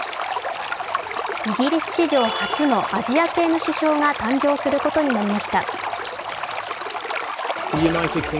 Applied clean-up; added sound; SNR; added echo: none; Stream; 4 dB; none.